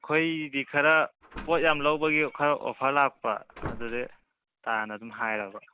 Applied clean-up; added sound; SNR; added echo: none; Slam; 13 dB; none.